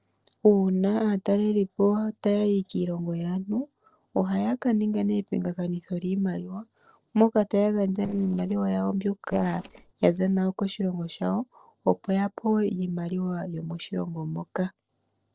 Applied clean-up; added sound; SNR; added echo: neural separator model SepFormer DNS4.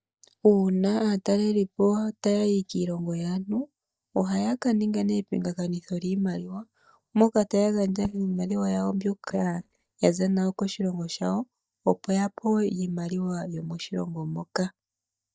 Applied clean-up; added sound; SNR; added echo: neural mask model DeepFilterNet 3.